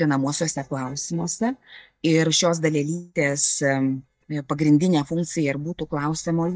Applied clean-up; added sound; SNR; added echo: neural mask model DeepFilterNet 3.